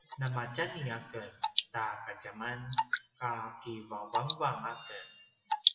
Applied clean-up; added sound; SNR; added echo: classical method WPE with log-MMSE.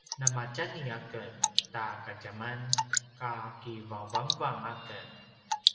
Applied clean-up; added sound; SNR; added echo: none; Drip / Water; -3 dB; reverberation time 1.7 s.